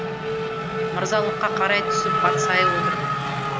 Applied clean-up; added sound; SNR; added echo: none; Race car, auto racing / Accelerating, revving, vroom; -3 dB; none.